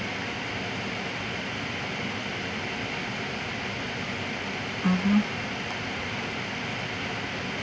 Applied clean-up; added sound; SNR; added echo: none; none; none; none.